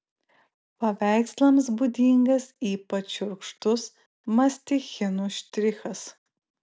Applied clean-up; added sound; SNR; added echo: none; none; none; none.